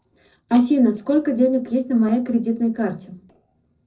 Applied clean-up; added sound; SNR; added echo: neural separator model SepFormer DNS4.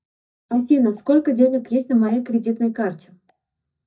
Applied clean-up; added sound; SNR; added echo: neural mask model DeepFilterNet 3.